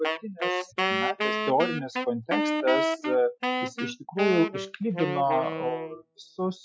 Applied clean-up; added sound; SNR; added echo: classical method spectral subtraction.